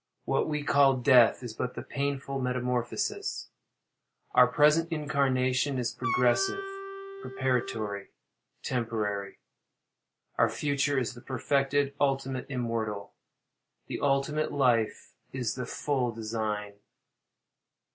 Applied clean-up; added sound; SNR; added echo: none; Wind instrument, woodwind instrument; 7 dB; none.